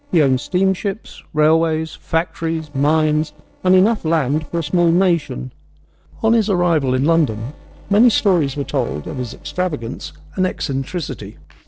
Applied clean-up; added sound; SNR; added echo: neural separator model SepFormer DNS4.